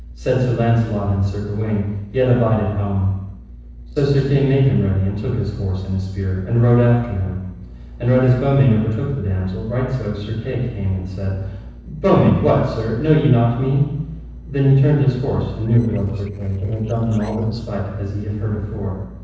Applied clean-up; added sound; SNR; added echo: neural separator model SepFormer DNS4.